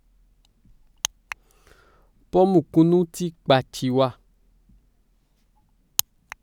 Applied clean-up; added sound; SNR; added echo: none; none; none; none.